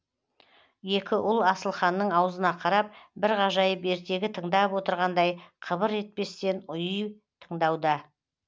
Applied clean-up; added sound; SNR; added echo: none; none; none; none.